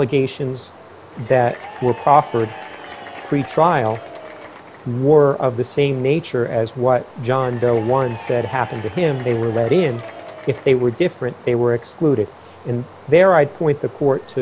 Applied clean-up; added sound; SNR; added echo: none; Stream + Applause / Crowd / Cheering; 18 dB; none.